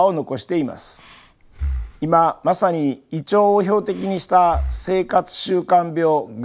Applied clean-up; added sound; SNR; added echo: none; Breathing; 12 dB; none.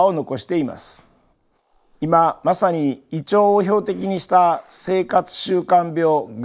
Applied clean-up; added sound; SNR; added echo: neural mask model Resemble Enhance denoiser.